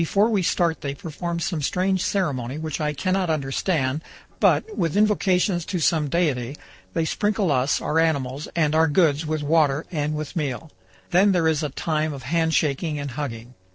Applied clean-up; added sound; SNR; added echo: neural separator model SepFormer DNS4.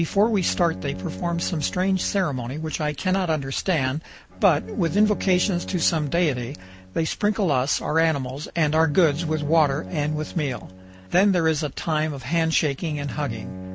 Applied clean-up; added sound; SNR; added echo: none; Bowed string instrument; 14 dB; none.